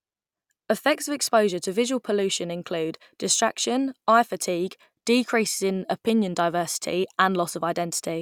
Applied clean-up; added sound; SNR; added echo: none; none; none; none.